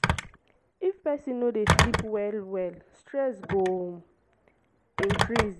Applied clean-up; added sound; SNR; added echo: none; Telephone; 0 dB; none.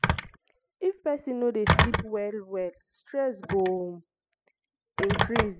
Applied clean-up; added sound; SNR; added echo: classical method spectral subtraction.